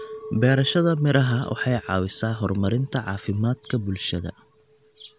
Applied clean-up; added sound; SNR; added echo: none; Chink, clink; 19 dB; none.